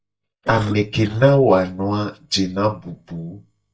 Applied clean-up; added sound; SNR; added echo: neural mask model DeepFilterNet 3.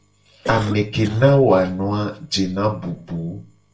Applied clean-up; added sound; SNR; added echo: none; Cough; 13 dB; reverberation time 0.3 s.